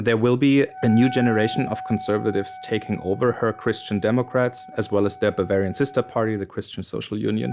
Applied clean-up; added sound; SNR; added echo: none; Wind instrument, woodwind instrument; 15 dB; none.